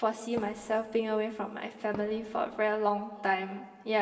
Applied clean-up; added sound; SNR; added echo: none; Fireworks; 18 dB; reverberation time 2.9 s.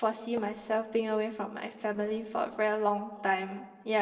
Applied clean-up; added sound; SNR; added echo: neural separator model SepFormer DNS4.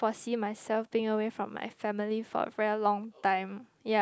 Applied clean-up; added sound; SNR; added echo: none; none; none; none.